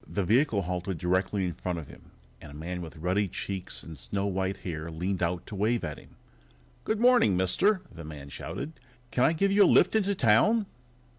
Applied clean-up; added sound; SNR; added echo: none; none; none; none.